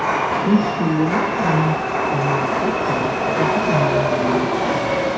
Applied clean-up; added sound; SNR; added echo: none; Chatter / Subway, metro, underground; -4 dB; reverberation time 0.5 s.